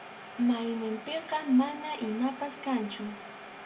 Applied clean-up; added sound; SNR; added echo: none; Domestic sounds, home sounds; 14 dB; reverberation time 1.3 s.